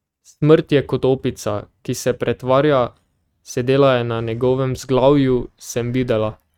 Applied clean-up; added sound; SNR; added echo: neural mask model RNNoise.